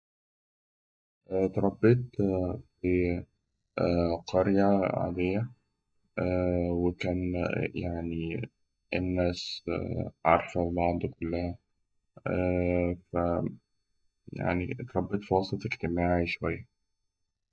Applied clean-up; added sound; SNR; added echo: neural mask model DeepFilterNet 3.